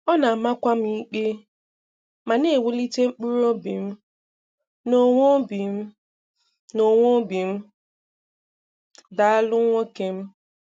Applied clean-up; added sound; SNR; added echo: none; none; none; none.